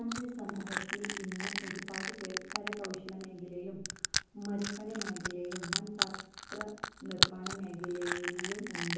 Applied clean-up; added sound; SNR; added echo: none; Crushing; -2 dB; reverberation time 0.7 s.